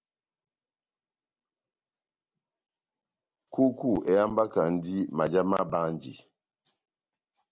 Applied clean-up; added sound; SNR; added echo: none; none; none; none.